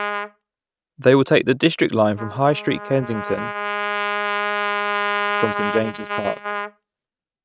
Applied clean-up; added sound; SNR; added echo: neural mask model RNNoise.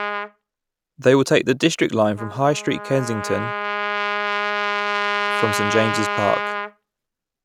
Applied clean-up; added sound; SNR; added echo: none; Trumpet; 3 dB; none.